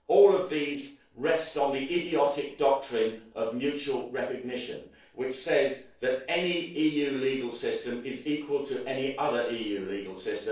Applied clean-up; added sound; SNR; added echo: neural separator model SepFormer DNS4.